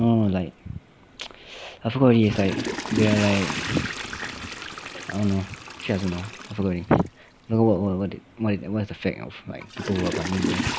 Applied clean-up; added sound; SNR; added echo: none; Toilet flush / Water; 8 dB; none.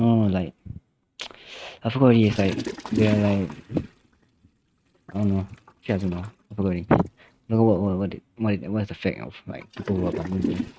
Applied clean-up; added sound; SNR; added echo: neural mask model RNNoise.